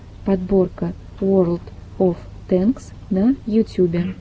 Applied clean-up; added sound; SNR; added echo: none; none; none; none.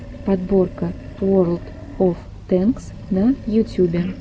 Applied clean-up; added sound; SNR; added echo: none; Animal; 16 dB; none.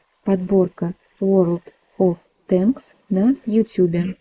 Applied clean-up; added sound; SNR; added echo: neural mask model Resemble Enhance denoiser.